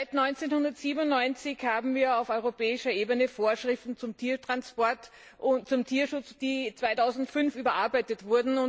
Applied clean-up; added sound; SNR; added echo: none; none; none; none.